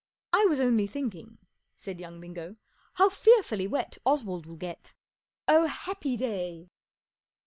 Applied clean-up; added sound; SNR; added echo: none; none; none; none.